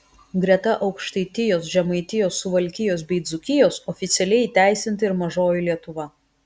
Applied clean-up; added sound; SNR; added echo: none; none; none; none.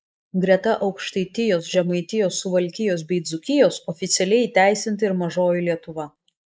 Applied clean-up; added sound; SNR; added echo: neural mask model Resemble Enhance denoiser.